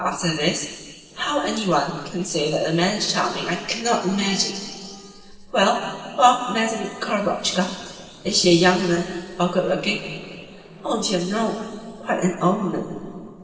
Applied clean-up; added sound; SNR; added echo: neural separator model SepFormer DNS4.